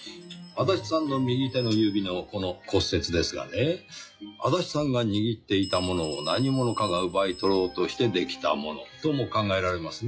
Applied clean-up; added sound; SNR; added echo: classical method log-MMSE.